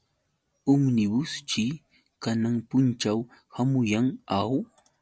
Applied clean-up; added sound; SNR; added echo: none; none; none; none.